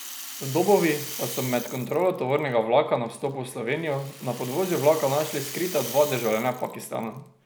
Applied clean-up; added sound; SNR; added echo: none; Rattle; 13 dB; none.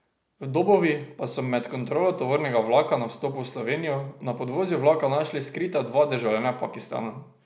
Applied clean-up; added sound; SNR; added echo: none; none; none; none.